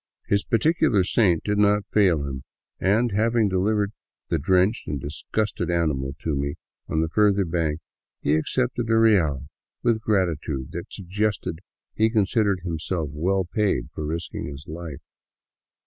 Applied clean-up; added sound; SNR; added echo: none; none; none; none.